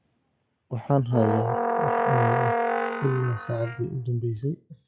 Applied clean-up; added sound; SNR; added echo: classical method log-MMSE.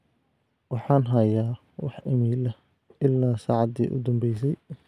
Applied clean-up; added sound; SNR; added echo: none; none; none; none.